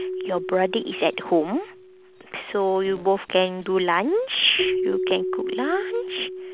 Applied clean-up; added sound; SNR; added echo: none; Keyboard (musical); 7 dB; none.